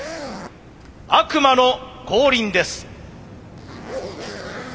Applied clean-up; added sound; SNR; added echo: none; Zipper (clothing); 15 dB; none.